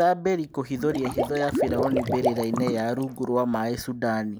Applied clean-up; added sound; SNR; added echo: none; Water / Liquid; 4 dB; none.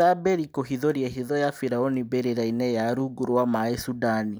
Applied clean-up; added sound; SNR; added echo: none; none; none; none.